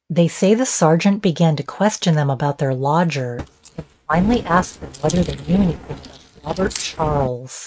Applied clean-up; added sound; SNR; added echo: neural mask model RNNoise.